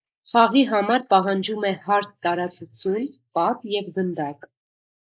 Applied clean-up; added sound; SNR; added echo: neural mask model Resemble Enhance denoiser.